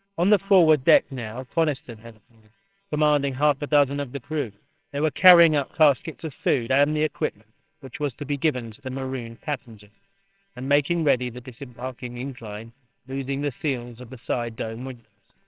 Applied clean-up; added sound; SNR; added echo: neural separator model SepFormer WHAMR!.